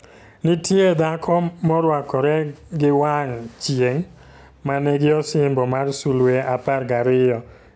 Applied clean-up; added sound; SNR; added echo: none; none; none; none.